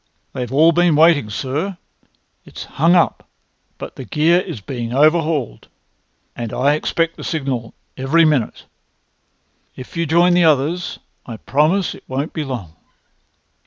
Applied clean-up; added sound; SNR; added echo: none; none; none; none.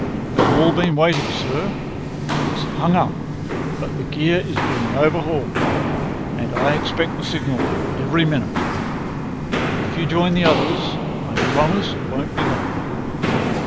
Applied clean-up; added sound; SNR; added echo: none; Walk, footsteps; -1 dB; none.